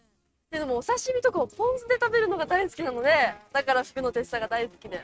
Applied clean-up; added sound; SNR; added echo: neural mask model RNNoise.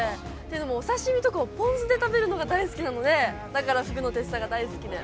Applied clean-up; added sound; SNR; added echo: none; none; none; none.